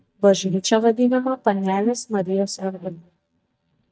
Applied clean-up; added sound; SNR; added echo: neural mask model DeepFilterNet 3.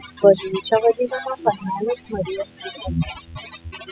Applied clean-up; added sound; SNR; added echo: classical method spectral subtraction.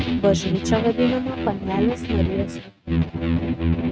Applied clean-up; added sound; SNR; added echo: neural mask model RNNoise.